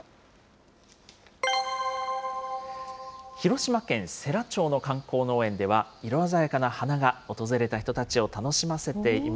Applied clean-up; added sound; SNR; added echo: none; none; none; none.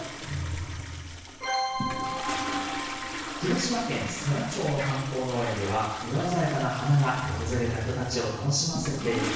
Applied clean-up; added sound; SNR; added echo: none; Toilet flush; 6 dB; reverberation time 1.1 s.